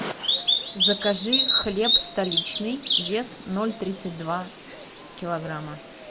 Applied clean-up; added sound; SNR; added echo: none; Bird vocalization, bird call, bird song; -3 dB; none.